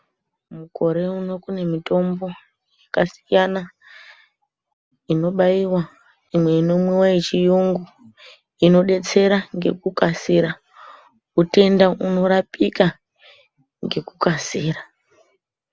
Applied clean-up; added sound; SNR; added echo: none; none; none; none.